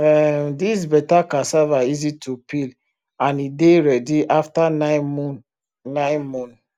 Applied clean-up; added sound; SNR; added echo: none; none; none; none.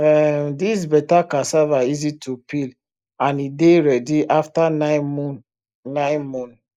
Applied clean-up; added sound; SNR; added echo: neural mask model Resemble Enhance denoiser.